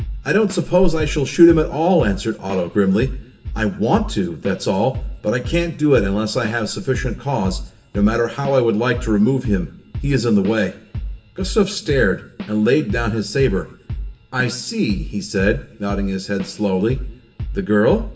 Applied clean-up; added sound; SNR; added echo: none; Drum / Drum kit; 11 dB; reverberation time 0.6 s.